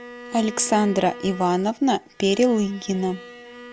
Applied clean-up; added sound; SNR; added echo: none; Bowed string instrument; 17 dB; none.